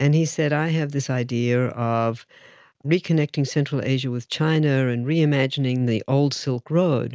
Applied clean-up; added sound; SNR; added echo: none; none; none; none.